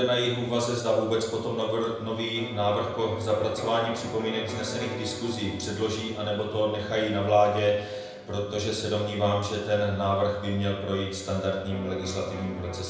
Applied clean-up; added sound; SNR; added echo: none; Electric guitar; 15 dB; reverberation time 0.8 s.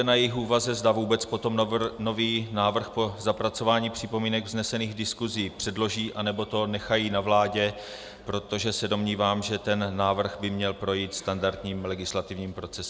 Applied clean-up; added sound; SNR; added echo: none; none; none; none.